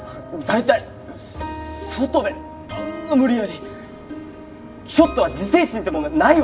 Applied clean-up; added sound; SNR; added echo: none; none; none; reverberation time 1.6 s.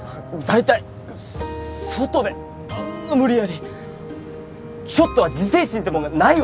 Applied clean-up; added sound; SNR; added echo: none; none; none; none.